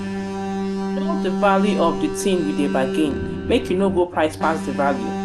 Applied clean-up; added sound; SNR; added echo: none; Alarm; 3 dB; none.